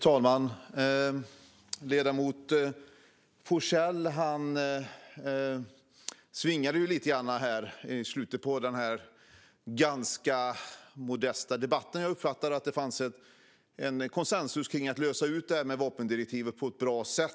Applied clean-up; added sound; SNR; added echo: none; none; none; none.